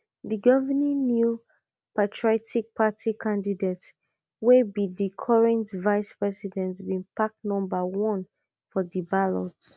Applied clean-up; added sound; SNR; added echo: none; none; none; none.